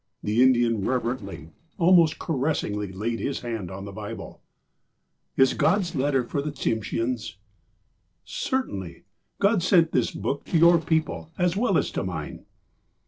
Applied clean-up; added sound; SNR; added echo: neural separator model SepFormer DNS4.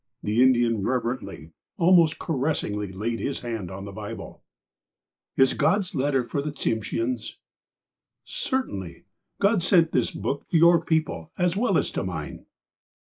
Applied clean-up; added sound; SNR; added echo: neural mask model Resemble Enhance denoiser.